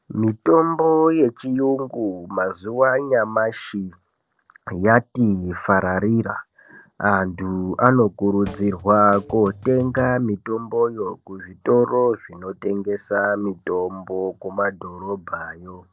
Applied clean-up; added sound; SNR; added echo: neural separator model SepFormer DNS4.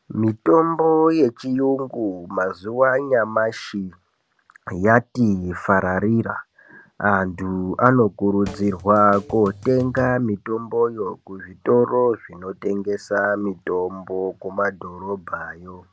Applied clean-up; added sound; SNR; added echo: none; Drum kit; 16 dB; none.